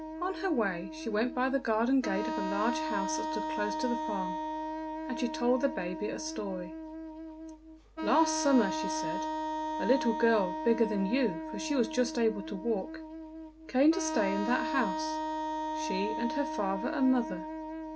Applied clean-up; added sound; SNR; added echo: none; Wind instrument, woodwind instrument; 4 dB; none.